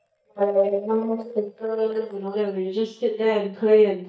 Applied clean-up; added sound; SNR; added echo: neural mask model DeepFilterNet 3.